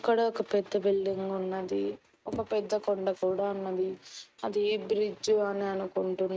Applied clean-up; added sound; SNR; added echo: neural mask model RNNoise.